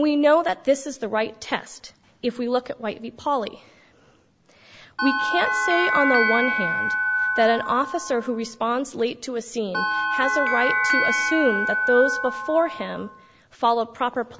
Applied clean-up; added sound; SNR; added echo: none; Bell; -1 dB; none.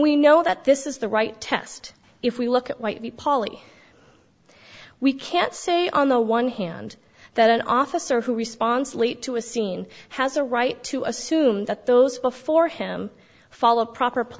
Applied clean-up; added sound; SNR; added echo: none; none; none; none.